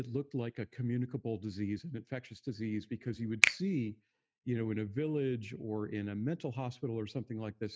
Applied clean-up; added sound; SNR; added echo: neural mask model RNNoise.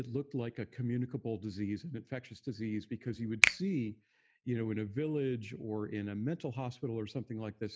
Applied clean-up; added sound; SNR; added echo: none; Finger snapping; -2 dB; none.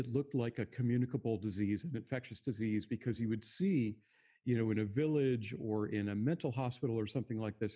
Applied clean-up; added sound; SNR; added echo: none; none; none; none.